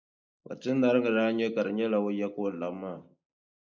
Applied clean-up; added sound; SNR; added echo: neural mask model Resemble Enhance denoiser.